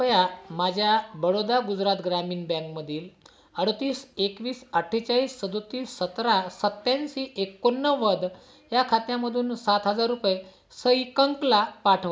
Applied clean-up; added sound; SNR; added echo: none; none; none; none.